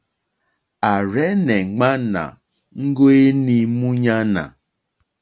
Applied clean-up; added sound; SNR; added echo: none; none; none; none.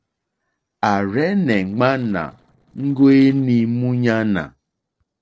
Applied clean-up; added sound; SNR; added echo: neural separator model SepFormer DNS4.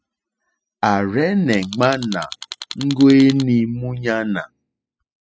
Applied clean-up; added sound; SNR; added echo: classical method spectral subtraction.